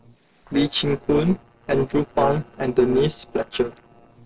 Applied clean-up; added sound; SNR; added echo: neural separator model SepFormer DNS4.